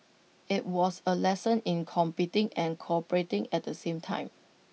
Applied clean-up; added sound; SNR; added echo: none; none; none; none.